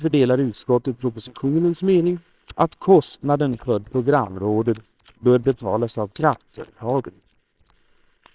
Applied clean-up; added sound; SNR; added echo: neural separator model SepFormer WHAMR!.